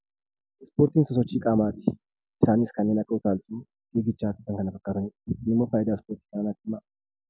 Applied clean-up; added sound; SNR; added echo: none; none; none; none.